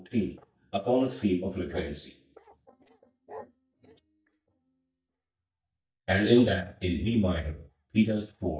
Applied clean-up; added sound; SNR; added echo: neural mask model DeepFilterNet 3.